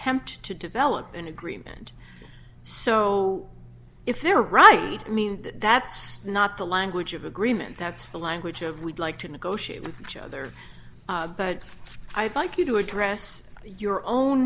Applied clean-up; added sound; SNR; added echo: none; none; none; none.